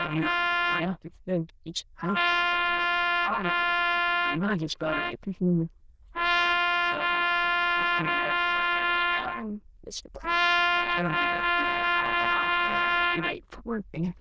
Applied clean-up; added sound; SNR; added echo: neural diffusion model UNIVERSE++.